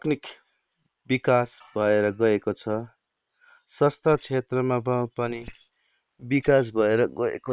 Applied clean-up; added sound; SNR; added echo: neural separator model SepFormer WHAM!.